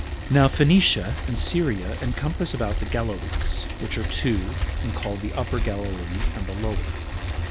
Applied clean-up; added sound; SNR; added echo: none; Bicycle; 2 dB; none.